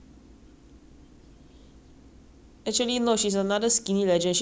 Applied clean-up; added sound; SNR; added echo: none; none; none; none.